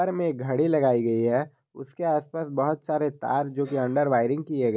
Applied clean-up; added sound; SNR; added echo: none; none; none; none.